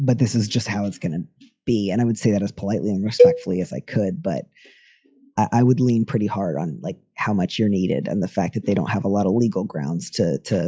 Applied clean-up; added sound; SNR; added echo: classical method log-MMSE.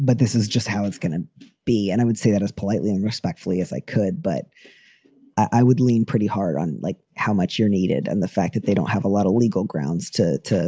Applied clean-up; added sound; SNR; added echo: none; none; none; none.